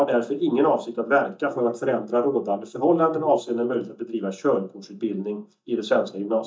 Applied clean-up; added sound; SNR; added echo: neural mask model DeepFilterNet 3.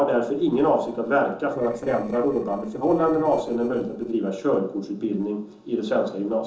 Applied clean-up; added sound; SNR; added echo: neural separator model SepFormer DNS4.